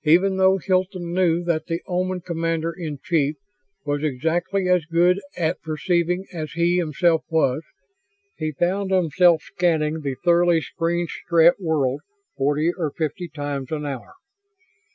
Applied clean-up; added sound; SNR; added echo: none; none; none; none.